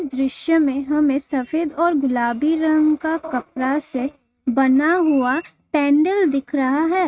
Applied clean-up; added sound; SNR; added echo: neural mask model RNNoise.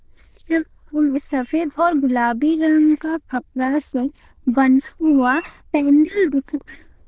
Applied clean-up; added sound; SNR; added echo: neural diffusion model UNIVERSE++.